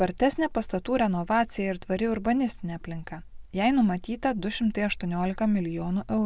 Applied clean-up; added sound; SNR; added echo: none; none; none; none.